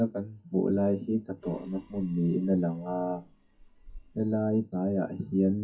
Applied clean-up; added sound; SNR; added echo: classical method WPE with log-MMSE.